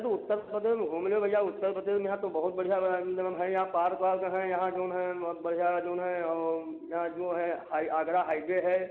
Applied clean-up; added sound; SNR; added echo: none; none; none; none.